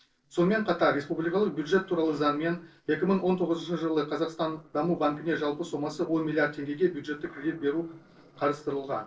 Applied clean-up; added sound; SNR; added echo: neural separator model SepFormer DNS4.